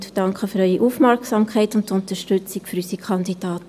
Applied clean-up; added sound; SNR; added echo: none; none; none; none.